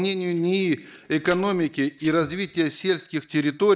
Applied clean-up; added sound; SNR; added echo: neural mask model DeepFilterNet 3.